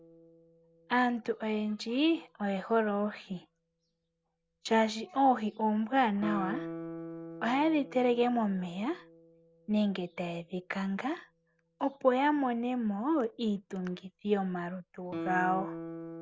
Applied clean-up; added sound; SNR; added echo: none; Guitar; 15 dB; none.